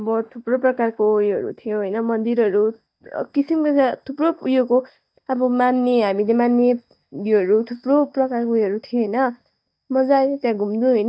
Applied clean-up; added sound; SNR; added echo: neural mask model DeepFilterNet 3.